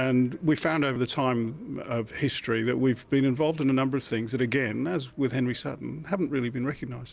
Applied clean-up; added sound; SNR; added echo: none; none; none; none.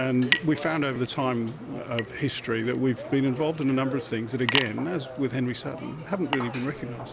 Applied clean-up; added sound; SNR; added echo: none; Chink, clink; 7 dB; none.